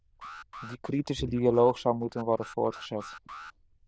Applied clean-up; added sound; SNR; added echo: neural diffusion model UNIVERSE++.